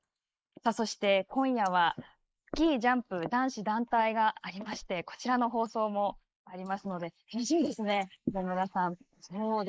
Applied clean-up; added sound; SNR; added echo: neural mask model Resemble Enhance denoiser.